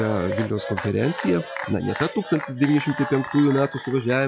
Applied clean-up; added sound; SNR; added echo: classical method log-MMSE.